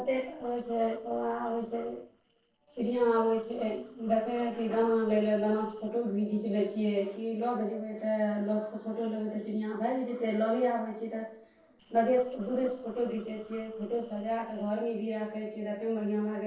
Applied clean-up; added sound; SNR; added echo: neural separator model SepFormer DNS4.